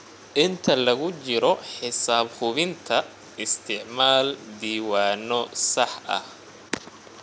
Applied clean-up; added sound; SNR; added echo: none; none; none; none.